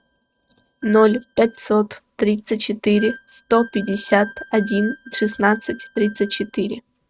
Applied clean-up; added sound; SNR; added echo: neural mask model RNNoise.